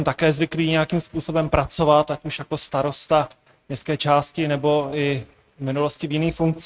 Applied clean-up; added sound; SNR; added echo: neural mask model RNNoise.